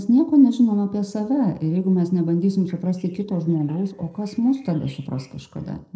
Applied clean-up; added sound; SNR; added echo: neural separator model SepFormer DNS4.